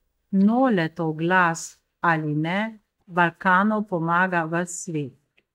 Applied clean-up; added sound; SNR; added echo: neural mask model DeepFilterNet 3.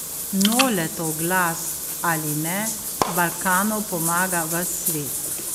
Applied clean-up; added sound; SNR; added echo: none; Bathtub (filling or washing) / Water; 2 dB; none.